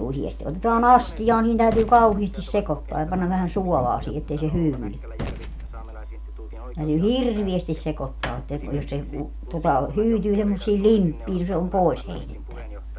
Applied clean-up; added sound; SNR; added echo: none; Gunshot, gunfire; 18 dB; none.